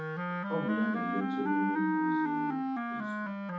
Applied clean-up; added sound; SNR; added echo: none; Wind instrument, woodwind instrument; -4 dB; reverberation time 0.5 s.